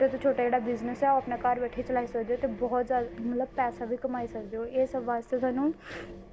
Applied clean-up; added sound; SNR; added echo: none; Engine; 17 dB; none.